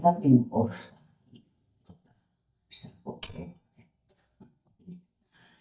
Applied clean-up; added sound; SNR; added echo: neural mask model DeepFilterNet 3.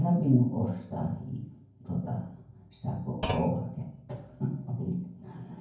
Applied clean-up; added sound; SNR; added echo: none; Thump, thud; 8 dB; reverberation time 0.9 s.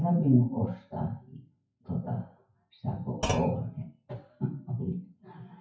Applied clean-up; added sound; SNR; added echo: classical method WPE with log-MMSE.